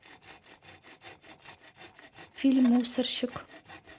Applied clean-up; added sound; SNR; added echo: none; Tools; 15 dB; none.